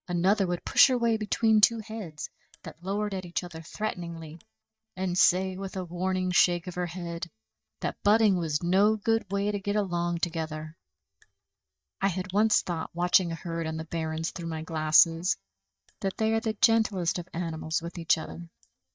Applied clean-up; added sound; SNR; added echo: neural mask model DeepFilterNet 3.